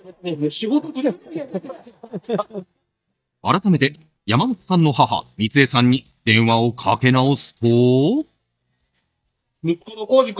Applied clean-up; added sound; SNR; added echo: neural mask model DeepFilterNet 3.